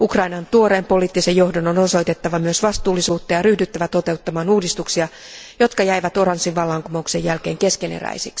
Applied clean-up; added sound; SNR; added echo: none; none; none; none.